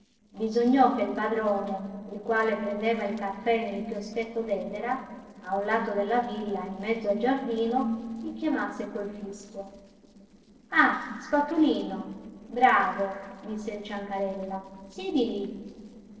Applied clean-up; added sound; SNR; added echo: neural separator model SepFormer DNS4.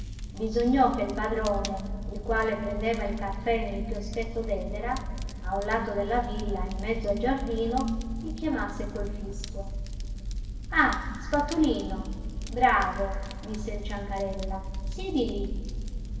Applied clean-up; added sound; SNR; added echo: none; Fire; 4 dB; reverberation time 2.7 s.